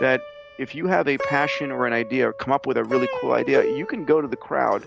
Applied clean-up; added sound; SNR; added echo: none; Plucked string instrument; 8 dB; none.